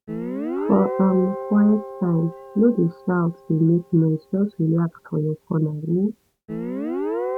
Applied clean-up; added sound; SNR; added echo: none; Guitar; 9 dB; none.